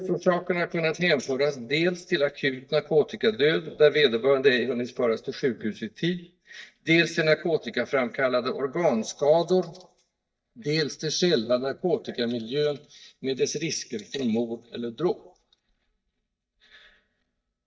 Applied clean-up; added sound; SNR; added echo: neural mask model DeepFilterNet 3.